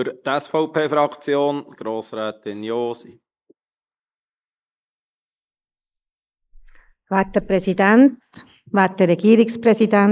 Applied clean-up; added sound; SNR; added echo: neural mask model Resemble Enhance denoiser.